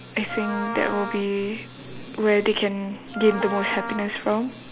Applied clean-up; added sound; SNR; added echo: none; Wind instrument, woodwind instrument; 8 dB; none.